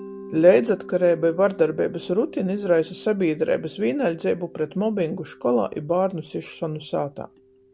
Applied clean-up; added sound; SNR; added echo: none; Mallet percussion; 20 dB; none.